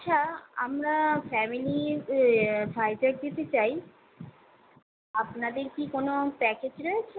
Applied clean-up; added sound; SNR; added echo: none; none; none; none.